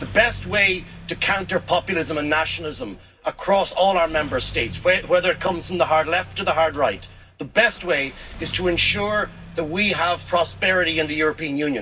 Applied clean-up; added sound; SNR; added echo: none; Engine starting; 16 dB; reverberation time 0.4 s.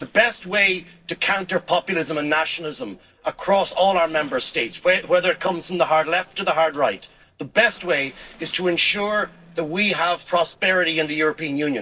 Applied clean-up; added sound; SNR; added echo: neural separator model SepFormer DNS4.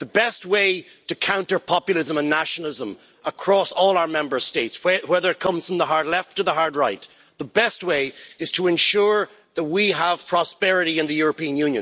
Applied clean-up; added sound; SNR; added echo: none; none; none; none.